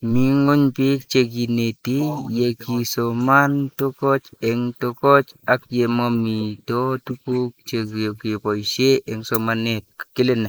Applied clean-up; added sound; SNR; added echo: neural mask model Resemble Enhance denoiser.